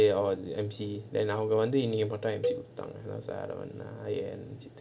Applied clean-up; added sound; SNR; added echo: none; Cowbell; 7 dB; none.